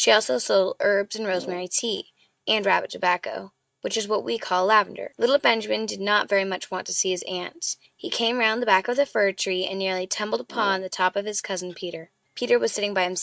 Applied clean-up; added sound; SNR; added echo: neural mask model RNNoise.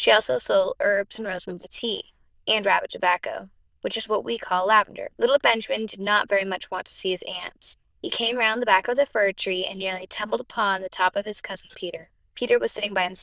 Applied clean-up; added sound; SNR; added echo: neural diffusion model UNIVERSE++.